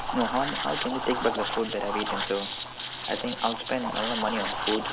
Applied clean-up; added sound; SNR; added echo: none; Liquid; 3 dB; none.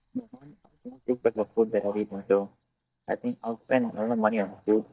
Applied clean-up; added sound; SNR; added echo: neural mask model DeepFilterNet 3.